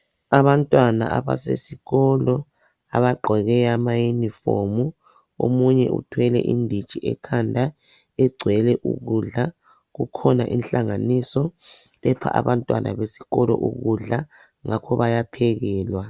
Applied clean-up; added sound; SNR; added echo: none; none; none; none.